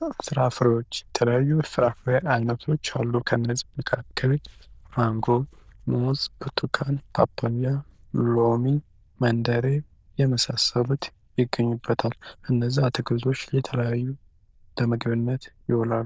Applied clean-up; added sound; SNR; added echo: neural diffusion model UNIVERSE++.